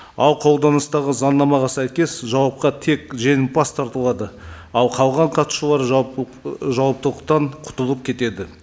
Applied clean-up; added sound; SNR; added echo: none; none; none; none.